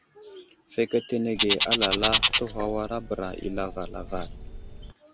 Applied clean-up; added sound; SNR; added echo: none; Bird; -4 dB; none.